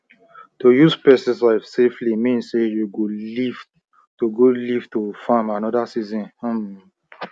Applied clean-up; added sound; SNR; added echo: none; none; none; none.